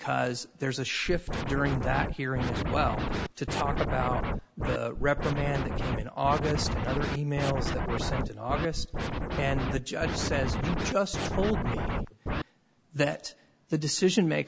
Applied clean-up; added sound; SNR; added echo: none; Scratching (performance technique); 0 dB; none.